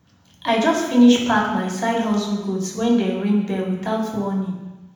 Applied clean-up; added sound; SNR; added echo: none; none; none; reverberation time 1.0 s.